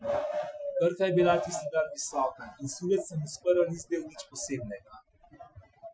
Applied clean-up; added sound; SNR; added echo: classical method Wiener filter.